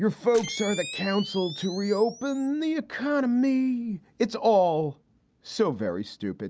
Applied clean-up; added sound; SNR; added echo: none; Camera; 14 dB; none.